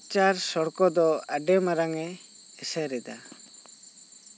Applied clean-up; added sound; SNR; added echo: none; none; none; none.